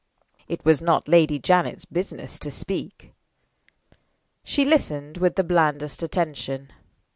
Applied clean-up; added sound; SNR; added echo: none; none; none; none.